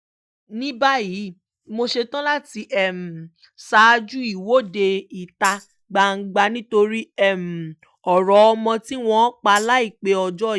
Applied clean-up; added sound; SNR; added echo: neural mask model DeepFilterNet 3.